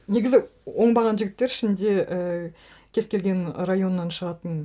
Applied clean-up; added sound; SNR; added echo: none; none; none; none.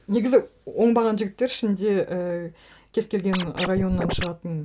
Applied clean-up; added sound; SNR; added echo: none; Scratching (performance technique); 5 dB; none.